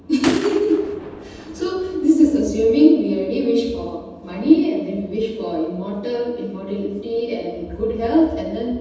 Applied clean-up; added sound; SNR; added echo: none; Gunshot, gunfire; 15 dB; reverberation time 1.1 s.